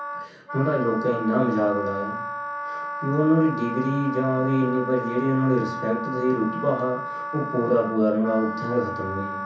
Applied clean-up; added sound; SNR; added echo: none; Wind instrument, woodwind instrument; 7 dB; reverberation time 0.6 s.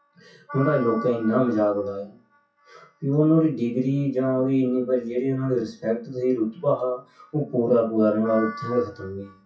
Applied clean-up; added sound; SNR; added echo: classical method WPE with log-MMSE.